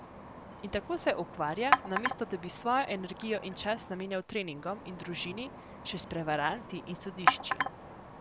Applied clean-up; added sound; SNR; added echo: none; Chink, clink; -5 dB; none.